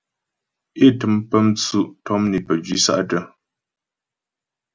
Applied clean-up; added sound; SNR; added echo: none; none; none; none.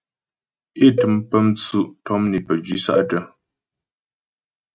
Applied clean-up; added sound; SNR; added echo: neural mask model RNNoise.